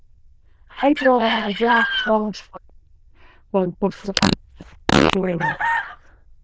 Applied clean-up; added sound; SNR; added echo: neural diffusion model UNIVERSE++.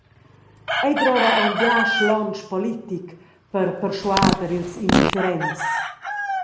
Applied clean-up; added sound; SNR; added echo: none; Chicken, rooster + Fart; 0 dB; none.